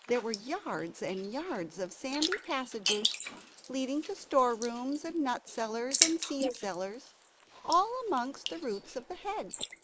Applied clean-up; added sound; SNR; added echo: neural mask model Resemble Enhance denoiser.